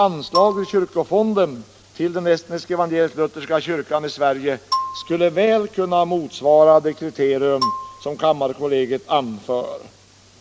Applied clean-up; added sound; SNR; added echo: none; Marimba, xylophone; 10 dB; none.